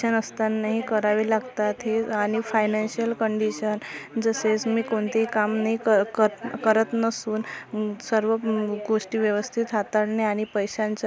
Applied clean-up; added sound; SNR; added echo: none; none; none; none.